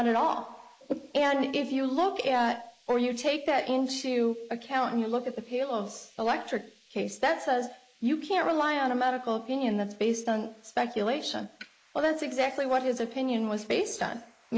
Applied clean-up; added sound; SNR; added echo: neural mask model Resemble Enhance denoiser.